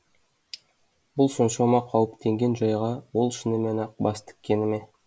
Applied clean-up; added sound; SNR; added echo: none; none; none; none.